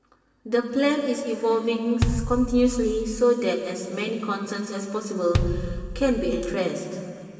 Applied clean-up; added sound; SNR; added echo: none; Bass drum; 5 dB; reverberation time 2.6 s.